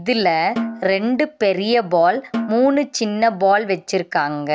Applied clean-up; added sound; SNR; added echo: none; Snare drum; 13 dB; none.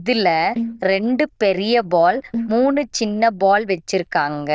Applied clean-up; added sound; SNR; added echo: neural diffusion model UNIVERSE++.